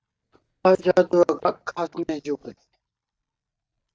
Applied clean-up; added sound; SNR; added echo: neural mask model DeepFilterNet 3.